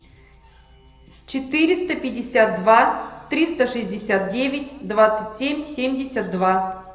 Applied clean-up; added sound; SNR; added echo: none; none; none; reverberation time 0.8 s.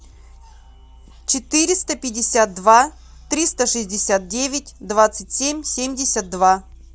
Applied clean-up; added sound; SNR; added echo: none; none; none; none.